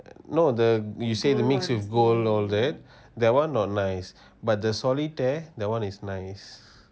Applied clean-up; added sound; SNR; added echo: none; none; none; none.